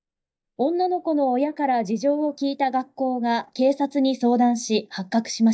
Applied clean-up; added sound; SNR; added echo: neural mask model DeepFilterNet 3.